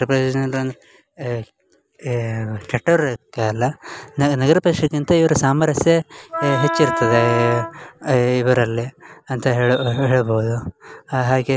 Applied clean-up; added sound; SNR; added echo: none; Wind instrument, woodwind instrument; 4 dB; none.